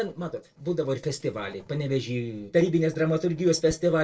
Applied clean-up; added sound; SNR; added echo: neural separator model SepFormer DNS4.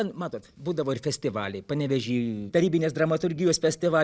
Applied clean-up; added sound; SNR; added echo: none; none; none; none.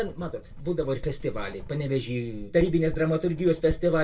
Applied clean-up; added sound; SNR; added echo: none; Writing; 10 dB; reverberation time 0.2 s.